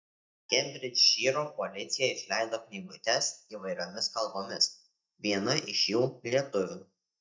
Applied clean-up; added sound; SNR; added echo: neural mask model DeepFilterNet 3.